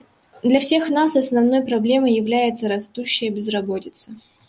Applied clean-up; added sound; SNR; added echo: none; none; none; none.